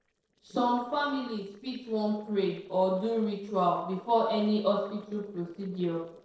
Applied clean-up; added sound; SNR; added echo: neural separator model SepFormer DNS4.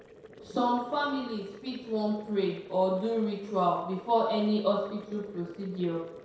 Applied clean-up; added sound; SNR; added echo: none; Boiling; 19 dB; reverberation time 0.7 s.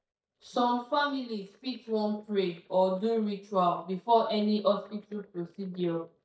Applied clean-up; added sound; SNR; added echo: neural mask model DeepFilterNet 3.